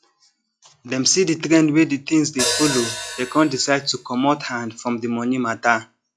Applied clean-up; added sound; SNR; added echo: classical method log-MMSE.